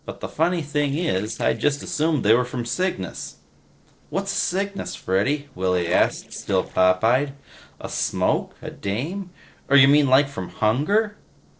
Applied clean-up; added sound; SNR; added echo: neural separator model SepFormer DNS4.